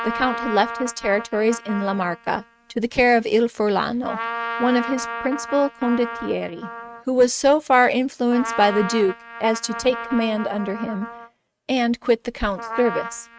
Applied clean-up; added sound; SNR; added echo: neural mask model RNNoise.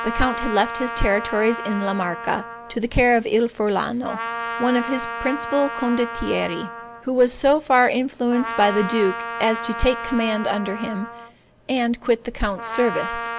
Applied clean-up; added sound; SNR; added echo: none; Trumpet; 9 dB; none.